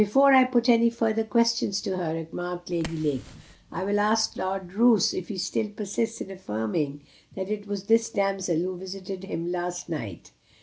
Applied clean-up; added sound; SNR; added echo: none; Fire; 20 dB; none.